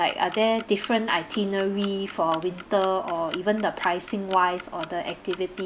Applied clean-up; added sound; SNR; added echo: none; Clock; 11 dB; none.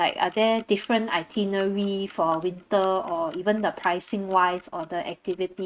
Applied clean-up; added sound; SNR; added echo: neural mask model RNNoise.